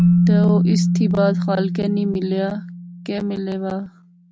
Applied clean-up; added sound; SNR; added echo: none; Keyboard (musical); -3 dB; none.